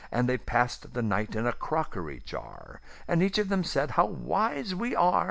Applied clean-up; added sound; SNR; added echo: none; none; none; none.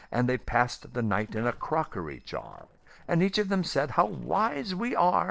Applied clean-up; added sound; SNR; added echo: neural separator model SepFormer DNS4.